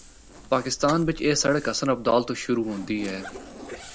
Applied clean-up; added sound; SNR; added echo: none; Zipper (clothing); 17 dB; none.